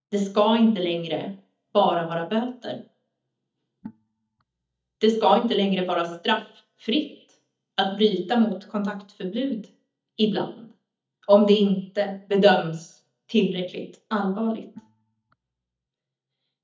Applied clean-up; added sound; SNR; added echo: neural mask model DeepFilterNet 3.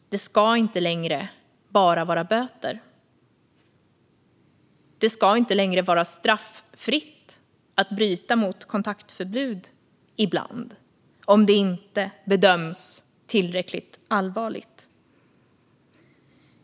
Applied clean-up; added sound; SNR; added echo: none; none; none; none.